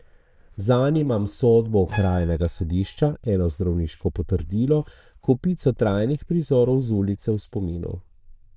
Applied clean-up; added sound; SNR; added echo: neural diffusion model UNIVERSE++.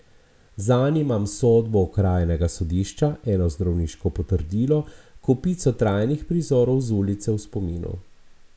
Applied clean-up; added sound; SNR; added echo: none; none; none; none.